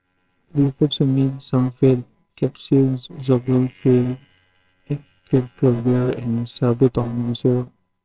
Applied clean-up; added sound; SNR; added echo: neural separator model SepFormer WHAMR!.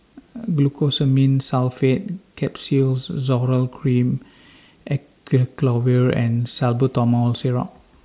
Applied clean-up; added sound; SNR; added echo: none; none; none; none.